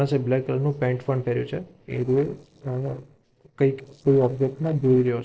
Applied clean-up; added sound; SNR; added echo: neural separator model SepFormer DNS4.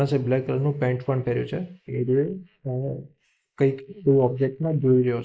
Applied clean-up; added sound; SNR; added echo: neural mask model Resemble Enhance denoiser.